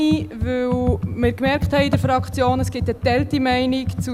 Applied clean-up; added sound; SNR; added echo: none; Computer keyboard; 4 dB; none.